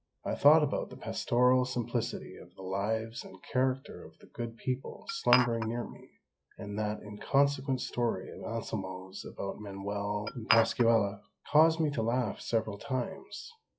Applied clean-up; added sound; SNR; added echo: classical method log-MMSE.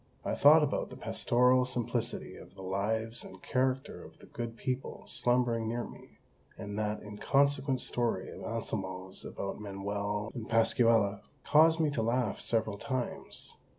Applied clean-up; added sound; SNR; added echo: none; none; none; none.